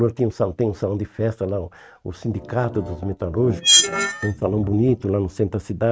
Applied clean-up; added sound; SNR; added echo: neural mask model RNNoise.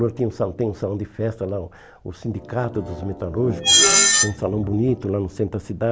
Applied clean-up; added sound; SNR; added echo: none; Screech; -1 dB; none.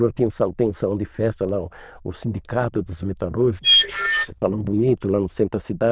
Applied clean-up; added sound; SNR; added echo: neural diffusion model UNIVERSE++.